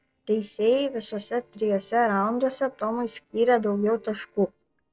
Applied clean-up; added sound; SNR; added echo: neural separator model SepFormer DNS4.